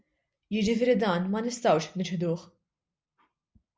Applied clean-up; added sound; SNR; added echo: none; none; none; none.